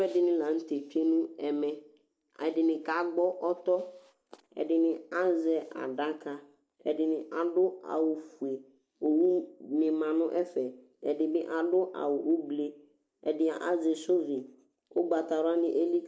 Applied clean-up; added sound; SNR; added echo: none; none; none; none.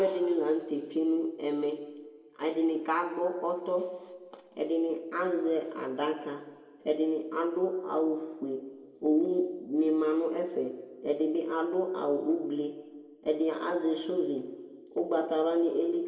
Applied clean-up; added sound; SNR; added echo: none; none; none; reverberation time 1.2 s.